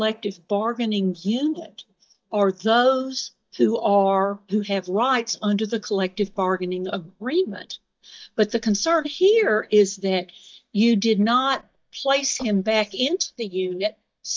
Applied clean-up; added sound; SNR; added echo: neural mask model DeepFilterNet 3.